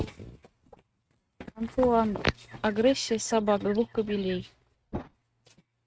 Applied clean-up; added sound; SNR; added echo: neural mask model RNNoise.